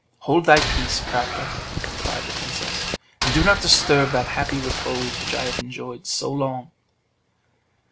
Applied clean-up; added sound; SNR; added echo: none; Boat, Water vehicle; 2 dB; none.